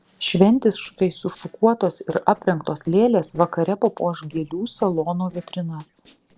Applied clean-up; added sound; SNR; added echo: neural separator model SepFormer DNS4.